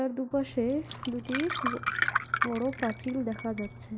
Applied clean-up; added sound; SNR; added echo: none; Glass; 2 dB; none.